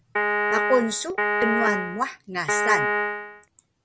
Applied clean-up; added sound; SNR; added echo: none; Piano; -3 dB; none.